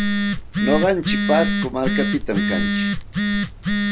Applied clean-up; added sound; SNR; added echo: none; Telephone; -3 dB; none.